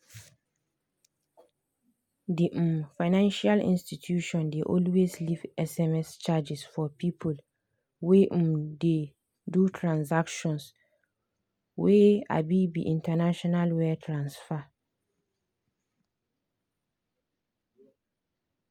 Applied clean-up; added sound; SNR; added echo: none; none; none; none.